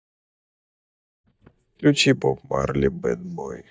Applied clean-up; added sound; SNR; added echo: neural mask model DeepFilterNet 3.